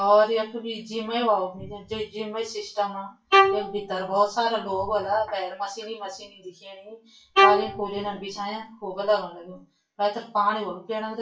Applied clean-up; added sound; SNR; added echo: classical method WPE with log-MMSE.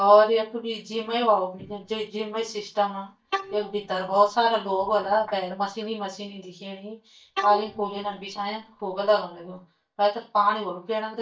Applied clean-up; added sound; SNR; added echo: neural mask model DeepFilterNet 3.